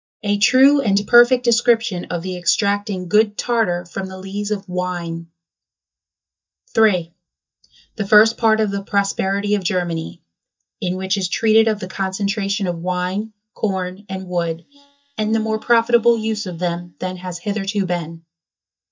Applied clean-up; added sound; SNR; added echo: neural mask model DeepFilterNet 3.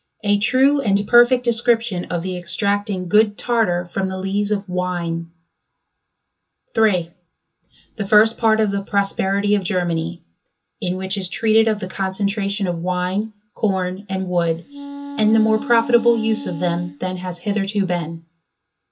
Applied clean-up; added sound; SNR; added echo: none; Wind instrument, woodwind instrument; 11 dB; reverberation time 0.2 s.